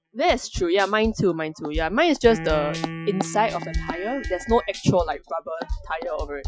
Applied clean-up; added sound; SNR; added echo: classical method Wiener filter.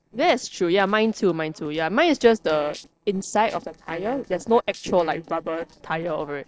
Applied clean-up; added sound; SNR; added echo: neural separator model SepFormer DNS4.